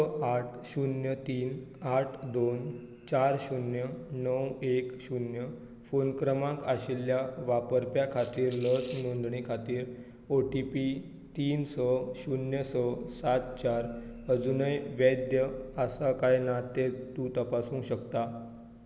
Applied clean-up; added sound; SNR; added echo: none; Rattle / Rattle (instrument); 14 dB; none.